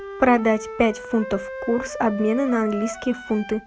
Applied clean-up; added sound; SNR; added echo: none; Wind instrument, woodwind instrument; 11 dB; none.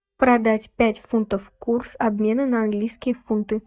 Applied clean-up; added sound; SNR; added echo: neural mask model DeepFilterNet 3.